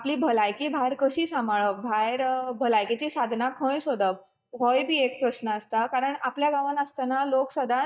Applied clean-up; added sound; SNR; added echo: neural mask model DeepFilterNet 3.